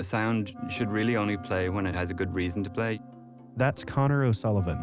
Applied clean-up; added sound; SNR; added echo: none; Wind instrument, woodwind instrument; 18 dB; none.